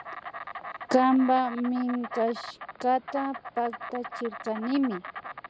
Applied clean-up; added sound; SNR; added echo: none; Insect; 12 dB; none.